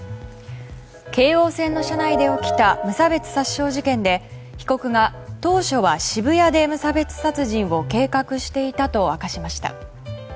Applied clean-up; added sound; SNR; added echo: none; none; none; none.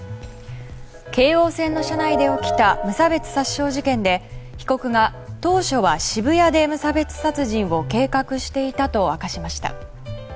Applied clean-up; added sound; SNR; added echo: none; Hammer; 19 dB; none.